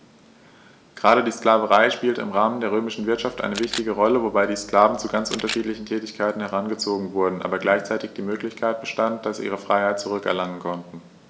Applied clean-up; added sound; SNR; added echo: none; Camera; 14 dB; none.